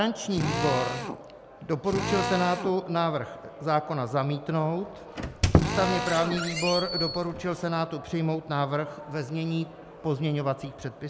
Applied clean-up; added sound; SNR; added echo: none; Squeak + Drill; 1 dB; none.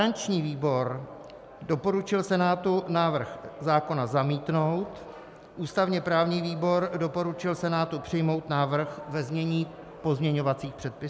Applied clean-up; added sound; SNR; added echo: none; none; none; none.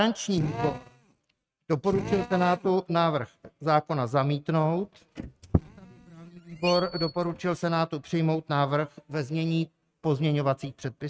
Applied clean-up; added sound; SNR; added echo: neural mask model RNNoise.